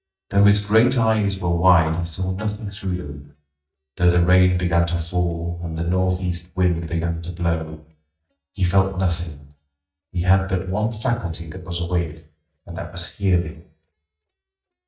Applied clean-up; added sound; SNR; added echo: neural mask model DeepFilterNet 3.